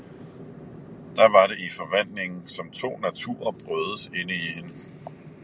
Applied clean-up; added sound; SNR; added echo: none; none; none; none.